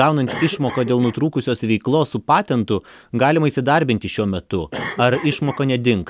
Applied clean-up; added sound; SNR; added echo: none; Cough; 16 dB; none.